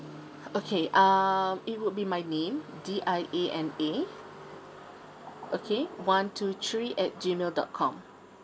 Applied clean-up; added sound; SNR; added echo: none; none; none; none.